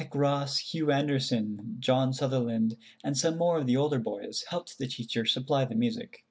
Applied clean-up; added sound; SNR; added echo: none; none; none; none.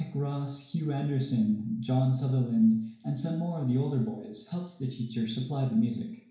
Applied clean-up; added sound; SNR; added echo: none; none; none; reverberation time 0.6 s.